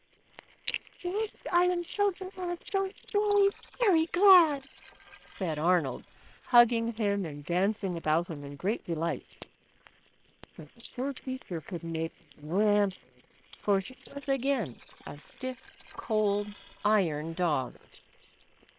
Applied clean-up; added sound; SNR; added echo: neural separator model SepFormer WHAM!.